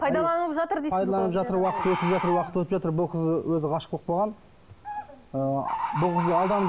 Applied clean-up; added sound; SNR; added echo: none; Bird; 8 dB; none.